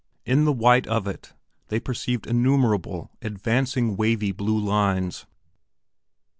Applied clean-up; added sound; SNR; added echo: none; none; none; none.